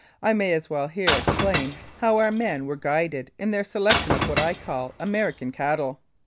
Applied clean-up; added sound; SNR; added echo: none; Shatter / Crushing; 3 dB; none.